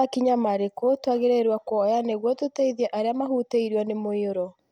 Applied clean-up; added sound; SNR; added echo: none; none; none; none.